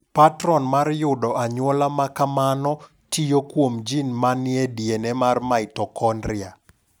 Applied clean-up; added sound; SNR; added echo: none; none; none; none.